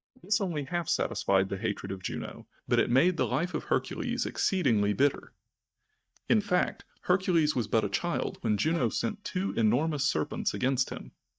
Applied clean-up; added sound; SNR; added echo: neural mask model DeepFilterNet 3.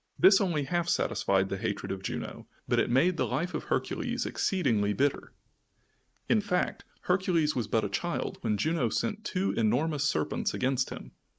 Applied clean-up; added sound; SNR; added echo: neural mask model Resemble Enhance denoiser.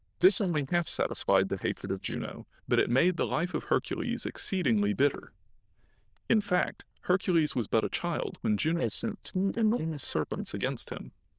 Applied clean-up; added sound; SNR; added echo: neural diffusion model UNIVERSE++.